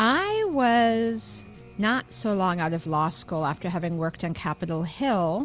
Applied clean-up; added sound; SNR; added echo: none; none; none; none.